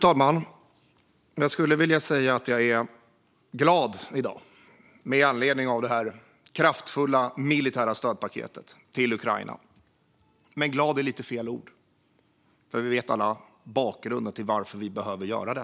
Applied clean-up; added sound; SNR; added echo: none; none; none; none.